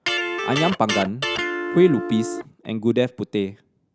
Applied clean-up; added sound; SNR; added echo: none; Electric guitar; 4 dB; none.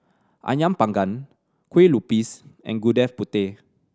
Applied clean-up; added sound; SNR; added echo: none; none; none; none.